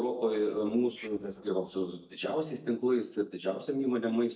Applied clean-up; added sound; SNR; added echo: neural mask model DeepFilterNet 3.